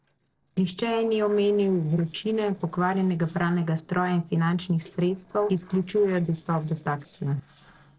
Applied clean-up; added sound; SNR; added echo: neural separator model SepFormer DNS4.